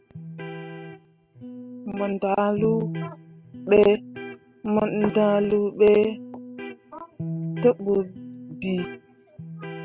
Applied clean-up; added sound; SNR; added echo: none; Electric guitar; 11 dB; none.